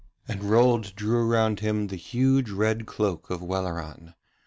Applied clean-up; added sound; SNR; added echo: none; none; none; none.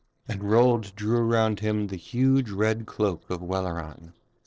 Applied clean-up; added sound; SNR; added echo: neural separator model SepFormer DNS4.